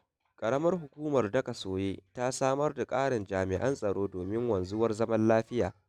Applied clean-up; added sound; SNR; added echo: none; none; none; none.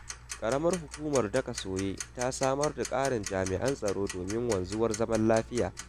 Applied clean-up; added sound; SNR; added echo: none; Tick-tock; 12 dB; none.